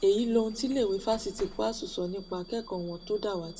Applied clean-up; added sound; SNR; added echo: none; Bus / Alarm; 18 dB; reverberation time 0.6 s.